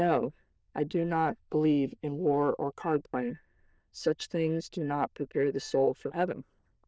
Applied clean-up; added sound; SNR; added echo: neural diffusion model UNIVERSE++.